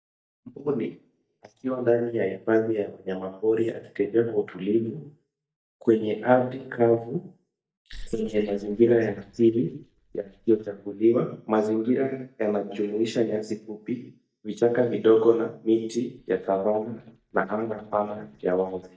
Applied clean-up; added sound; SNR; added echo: neural mask model DeepFilterNet 3.